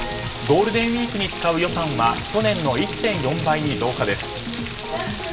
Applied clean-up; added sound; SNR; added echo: none; Frying (food); 7 dB; reverberation time 1.6 s.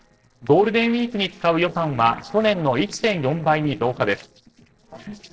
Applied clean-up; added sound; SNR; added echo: neural separator model SepFormer DNS4.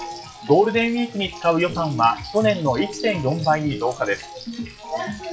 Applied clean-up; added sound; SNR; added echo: classical method WPE with log-MMSE.